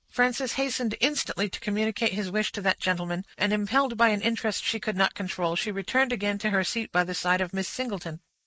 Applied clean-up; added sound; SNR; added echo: neural mask model Resemble Enhance denoiser.